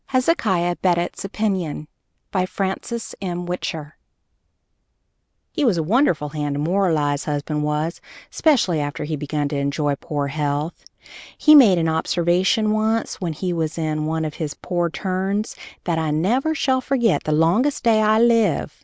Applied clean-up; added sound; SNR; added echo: none; none; none; none.